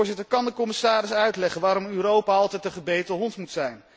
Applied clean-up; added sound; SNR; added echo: none; none; none; none.